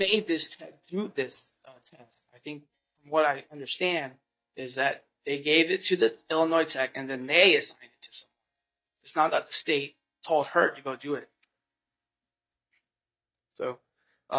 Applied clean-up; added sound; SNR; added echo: neural mask model DeepFilterNet 3.